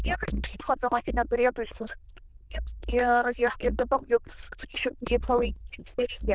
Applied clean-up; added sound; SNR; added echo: neural diffusion model UNIVERSE++.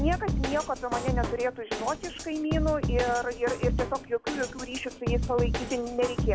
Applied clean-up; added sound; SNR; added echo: none; Drum kit; 1 dB; none.